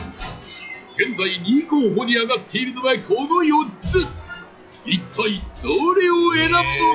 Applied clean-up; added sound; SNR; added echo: classical method log-MMSE.